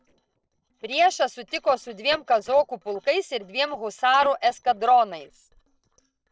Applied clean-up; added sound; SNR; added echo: neural separator model SepFormer DNS4.